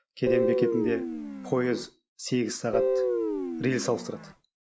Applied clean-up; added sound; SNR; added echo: none; Guitar; -1 dB; none.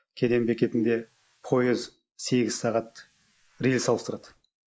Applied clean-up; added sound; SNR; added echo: neural mask model Resemble Enhance denoiser.